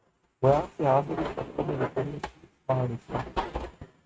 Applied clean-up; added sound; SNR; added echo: neural mask model RNNoise.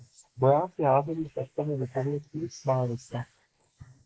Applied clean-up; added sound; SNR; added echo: neural mask model Resemble Enhance denoiser.